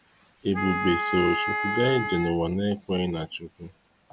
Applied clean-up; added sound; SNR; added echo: none; Wind instrument, woodwind instrument; 2 dB; none.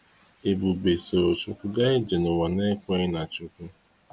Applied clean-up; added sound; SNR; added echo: none; none; none; none.